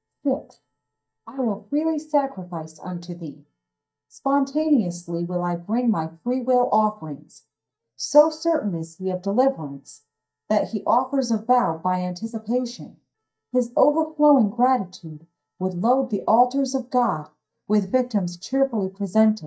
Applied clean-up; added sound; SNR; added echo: neural mask model DeepFilterNet 3.